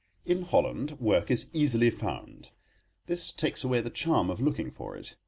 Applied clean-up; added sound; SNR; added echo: none; none; none; none.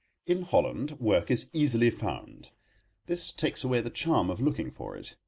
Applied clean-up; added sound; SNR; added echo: neural mask model Resemble Enhance denoiser.